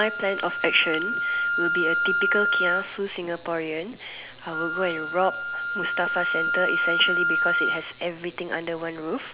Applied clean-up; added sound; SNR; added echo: none; Wind instrument, woodwind instrument; -1 dB; none.